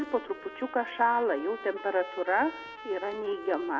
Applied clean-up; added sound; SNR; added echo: none; Trumpet; 14 dB; none.